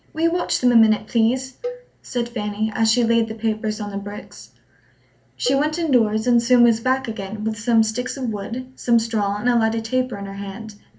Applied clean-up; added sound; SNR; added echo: none; Cowbell; 15 dB; reverberation time 0.3 s.